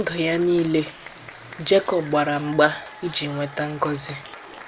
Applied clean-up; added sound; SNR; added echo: none; Applause / Crowd; 17 dB; none.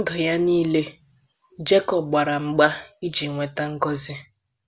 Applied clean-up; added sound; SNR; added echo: none; none; none; none.